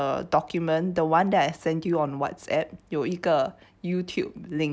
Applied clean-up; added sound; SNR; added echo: none; none; none; none.